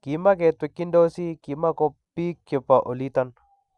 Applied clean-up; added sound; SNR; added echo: none; none; none; none.